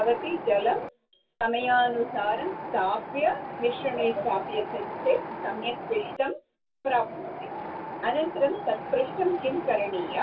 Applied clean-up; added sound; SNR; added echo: none; Wind; 9 dB; reverberation time 0.2 s.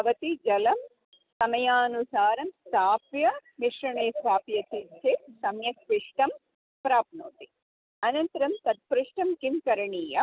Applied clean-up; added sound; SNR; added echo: none; none; none; none.